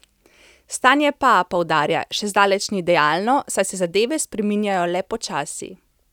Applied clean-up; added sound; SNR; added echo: none; none; none; none.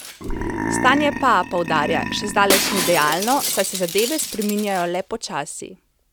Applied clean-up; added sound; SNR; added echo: none; Shatter + Burping, eructation; 5 dB; none.